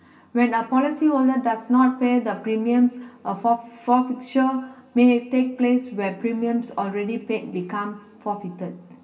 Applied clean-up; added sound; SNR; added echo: none; none; none; reverberation time 2.7 s.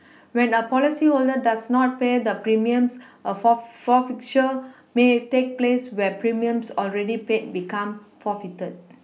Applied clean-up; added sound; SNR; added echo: none; none; none; none.